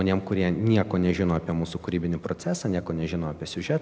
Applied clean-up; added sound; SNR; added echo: none; none; none; none.